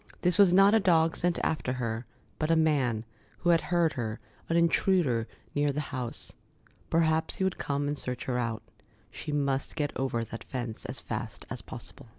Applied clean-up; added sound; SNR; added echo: none; none; none; none.